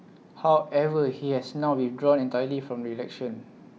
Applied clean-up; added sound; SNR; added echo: none; none; none; none.